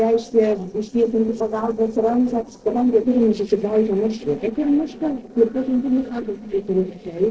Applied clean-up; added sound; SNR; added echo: neural separator model SepFormer DNS4.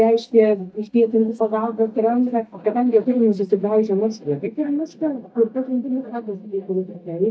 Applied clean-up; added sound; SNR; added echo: neural mask model DeepFilterNet 3.